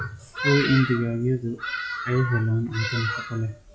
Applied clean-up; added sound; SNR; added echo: classical method WPE with log-MMSE.